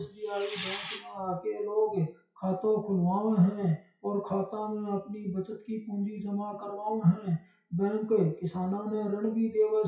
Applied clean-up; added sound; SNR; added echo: classical method WPE with log-MMSE.